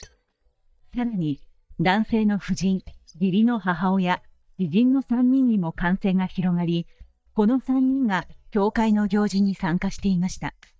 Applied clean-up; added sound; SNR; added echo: neural mask model DeepFilterNet 3.